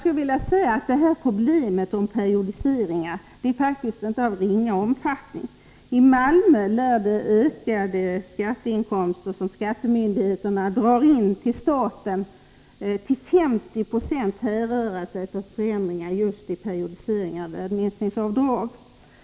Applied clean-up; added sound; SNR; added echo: none; none; none; none.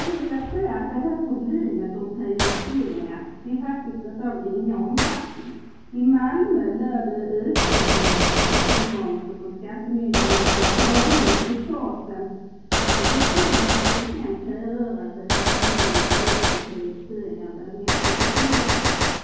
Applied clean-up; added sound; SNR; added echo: none; Gunshot, gunfire; -2 dB; reverberation time 1.3 s.